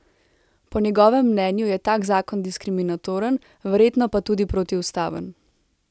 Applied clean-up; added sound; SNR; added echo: none; none; none; none.